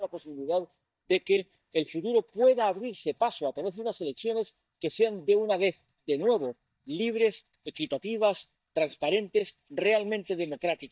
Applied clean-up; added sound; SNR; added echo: neural mask model DeepFilterNet 3.